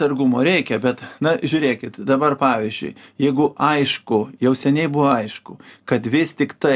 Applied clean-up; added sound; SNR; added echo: none; none; none; none.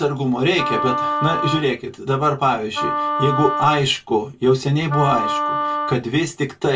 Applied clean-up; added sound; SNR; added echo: none; Wind instrument, woodwind instrument; 4 dB; reverberation time 0.1 s.